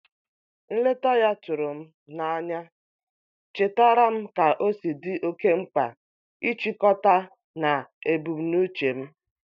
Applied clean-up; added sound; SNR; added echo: neural mask model DeepFilterNet 3.